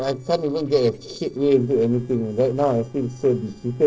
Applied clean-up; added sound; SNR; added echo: neural separator model SepFormer DNS4.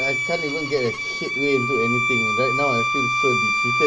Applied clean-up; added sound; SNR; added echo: none; Bowed string instrument; -2 dB; none.